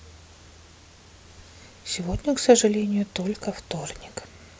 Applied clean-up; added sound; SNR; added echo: none; none; none; none.